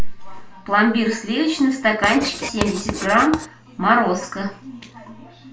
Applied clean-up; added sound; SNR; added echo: none; Writing; 10 dB; reverberation time 0.3 s.